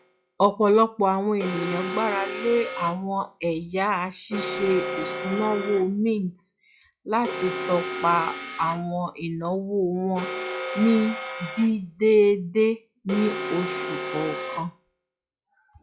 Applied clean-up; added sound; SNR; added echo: classical method log-MMSE.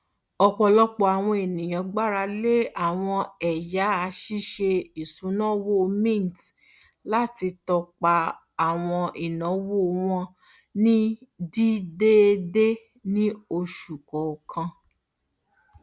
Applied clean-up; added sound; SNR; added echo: none; none; none; none.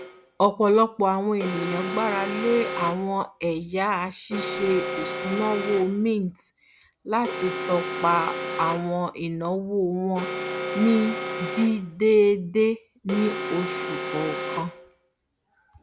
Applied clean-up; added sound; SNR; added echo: none; Alarm; 8 dB; none.